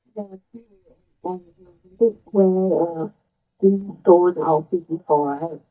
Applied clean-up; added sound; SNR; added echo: neural mask model DeepFilterNet 3.